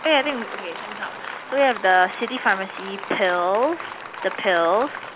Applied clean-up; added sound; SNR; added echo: none; Applause; 11 dB; none.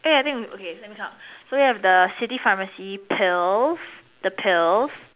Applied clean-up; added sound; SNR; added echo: none; none; none; none.